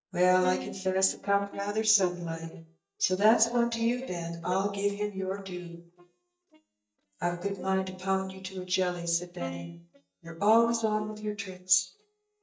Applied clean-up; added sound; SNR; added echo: neural mask model DeepFilterNet 3.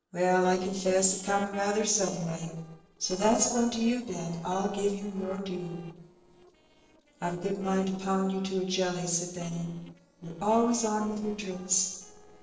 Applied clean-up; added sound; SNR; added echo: neural separator model SepFormer DNS4.